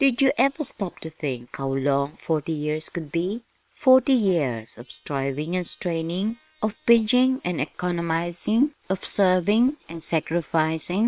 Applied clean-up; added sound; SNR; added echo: neural separator model SepFormer WHAM!.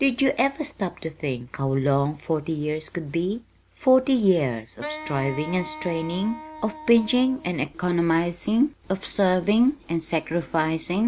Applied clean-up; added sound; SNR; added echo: none; Wind instrument, woodwind instrument; 14 dB; none.